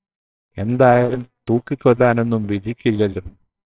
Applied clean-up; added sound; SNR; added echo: neural separator model SepFormer WHAMR!.